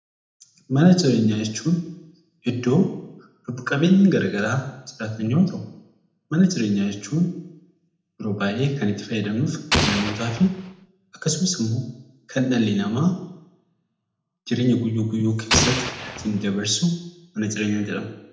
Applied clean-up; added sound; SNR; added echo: none; Explosion; 2 dB; reverberation time 0.8 s.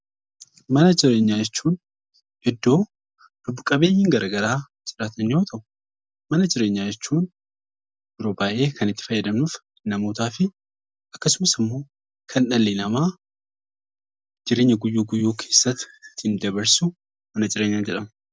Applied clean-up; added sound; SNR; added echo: none; none; none; none.